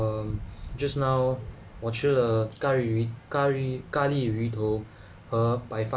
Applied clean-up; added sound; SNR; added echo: none; none; none; none.